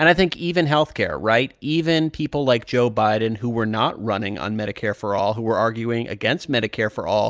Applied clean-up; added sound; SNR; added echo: none; none; none; none.